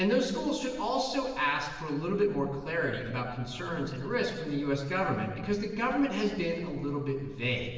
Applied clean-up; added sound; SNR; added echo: none; none; none; reverberation time 1.2 s.